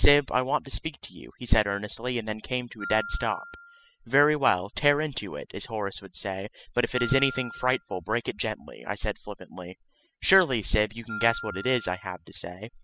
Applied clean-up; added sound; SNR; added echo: classical method spectral subtraction.